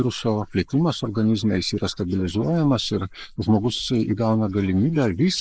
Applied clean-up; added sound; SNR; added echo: neural mask model Resemble Enhance denoiser.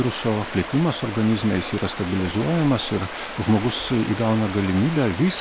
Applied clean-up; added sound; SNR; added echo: none; Stream; 10 dB; none.